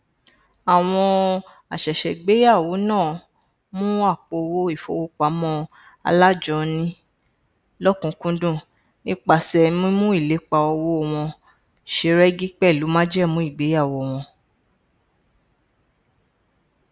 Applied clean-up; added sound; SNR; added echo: none; none; none; none.